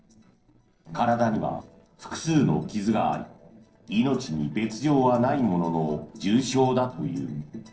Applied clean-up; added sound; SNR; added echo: neural separator model SepFormer DNS4.